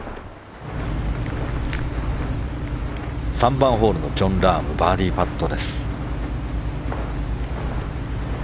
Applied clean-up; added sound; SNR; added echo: none; Walk, footsteps; 13 dB; none.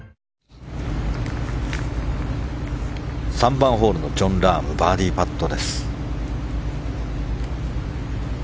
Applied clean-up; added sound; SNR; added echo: none; none; none; none.